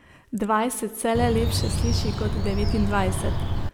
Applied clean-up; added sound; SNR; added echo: none; Bird; -2 dB; none.